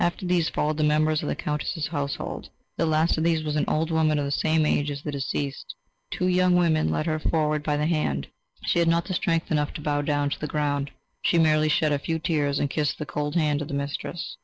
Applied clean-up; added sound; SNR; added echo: neural separator model SepFormer DNS4.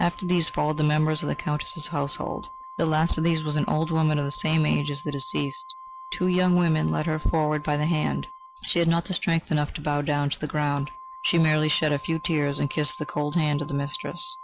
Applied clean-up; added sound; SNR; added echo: none; Organ; 17 dB; none.